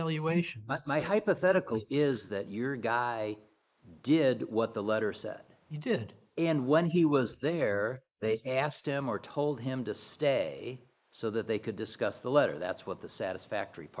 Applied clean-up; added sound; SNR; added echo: neural mask model Resemble Enhance denoiser.